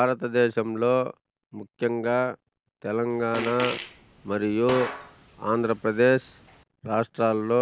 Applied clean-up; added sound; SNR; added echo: none; Fart; 12 dB; none.